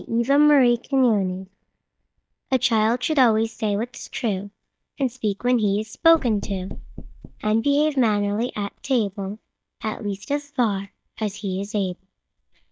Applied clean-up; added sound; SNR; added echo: neural mask model DeepFilterNet 3.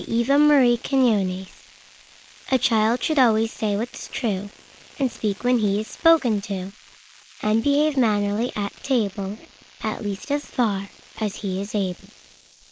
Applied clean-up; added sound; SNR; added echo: neural mask model Resemble Enhance denoiser.